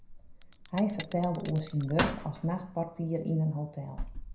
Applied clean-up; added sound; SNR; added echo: none; Bell; -5 dB; reverberation time 0.4 s.